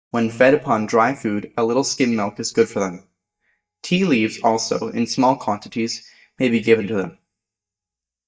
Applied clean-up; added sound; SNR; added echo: neural mask model DeepFilterNet 3.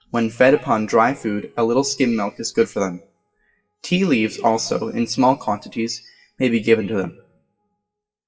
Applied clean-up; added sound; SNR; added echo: classical method WPE with log-MMSE.